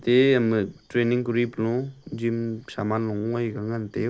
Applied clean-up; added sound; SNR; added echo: none; none; none; none.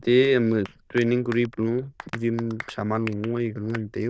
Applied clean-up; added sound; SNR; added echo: neural diffusion model UNIVERSE++.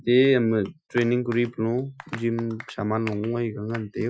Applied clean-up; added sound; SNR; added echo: classical method Wiener filter.